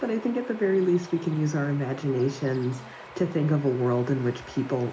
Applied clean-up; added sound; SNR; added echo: none; Bird vocalization, bird call, bird song; 18 dB; reverberation time 0.4 s.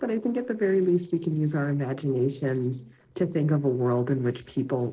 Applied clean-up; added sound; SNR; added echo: neural separator model SepFormer DNS4.